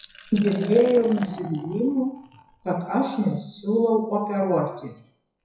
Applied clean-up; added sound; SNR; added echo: classical method WPE with log-MMSE.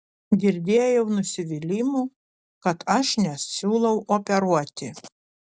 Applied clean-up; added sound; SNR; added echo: none; none; none; none.